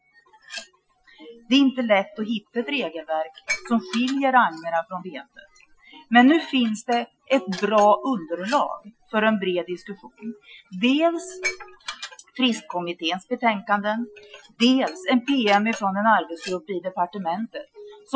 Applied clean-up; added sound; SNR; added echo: classical method Wiener filter.